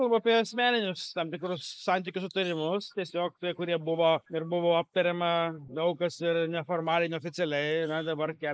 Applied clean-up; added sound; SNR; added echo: neural mask model Resemble Enhance denoiser.